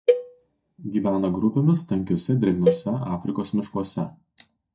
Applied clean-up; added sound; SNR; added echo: neural mask model DeepFilterNet 3.